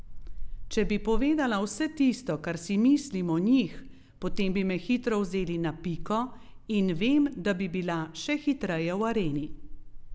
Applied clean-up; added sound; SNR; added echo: none; Wind; 11 dB; none.